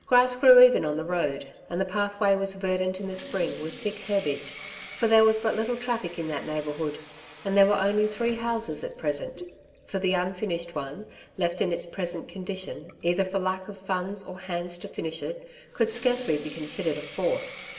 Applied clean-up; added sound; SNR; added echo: none; Sink (filling or washing) / Water tap, faucet; 15 dB; reverberation time 2.9 s.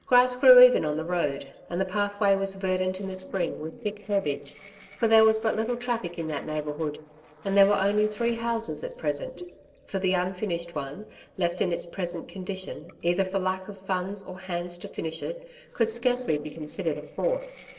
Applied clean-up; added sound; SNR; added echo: neural separator model SepFormer DNS4.